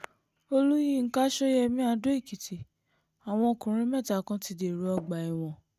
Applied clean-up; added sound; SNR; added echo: neural mask model RNNoise.